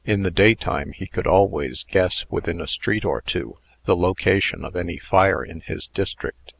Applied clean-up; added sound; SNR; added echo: none; none; none; none.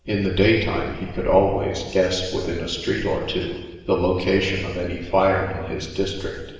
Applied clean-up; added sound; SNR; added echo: none; none; none; reverberation time 1.2 s.